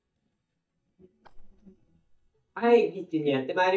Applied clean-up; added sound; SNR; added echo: neural mask model DeepFilterNet 3.